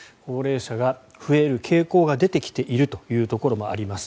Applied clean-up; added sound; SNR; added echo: none; none; none; none.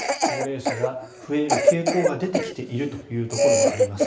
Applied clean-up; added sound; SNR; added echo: none; Cough; -4 dB; reverberation time 0.8 s.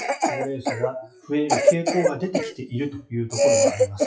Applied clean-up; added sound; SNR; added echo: classical method WPE with log-MMSE.